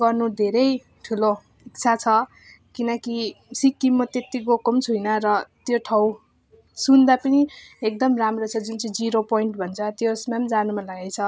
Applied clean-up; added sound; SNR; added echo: none; none; none; none.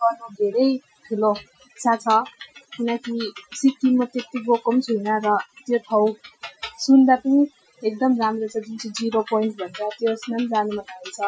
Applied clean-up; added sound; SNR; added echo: classical method Wiener filter.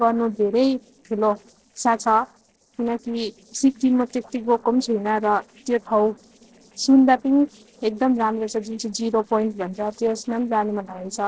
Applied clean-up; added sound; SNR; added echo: neural separator model SepFormer DNS4.